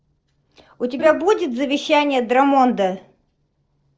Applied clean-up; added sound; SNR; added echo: neural separator model SepFormer DNS4.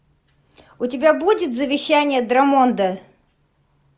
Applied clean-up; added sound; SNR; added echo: none; none; none; none.